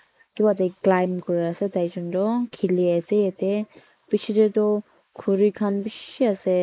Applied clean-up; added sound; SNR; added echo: neural mask model Resemble Enhance denoiser.